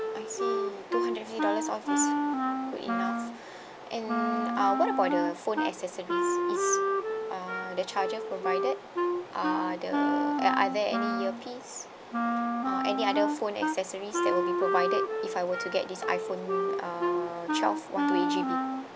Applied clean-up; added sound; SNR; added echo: none; Wind instrument, woodwind instrument; -2 dB; none.